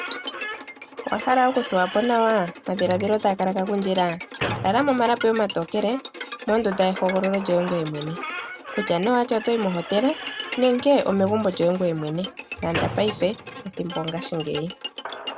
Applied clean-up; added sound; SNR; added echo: none; Bowed string instrument + Squeak / Slam; 10 dB; none.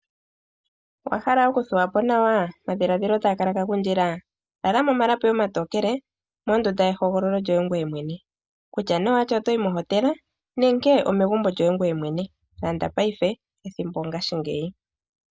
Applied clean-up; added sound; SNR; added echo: none; none; none; none.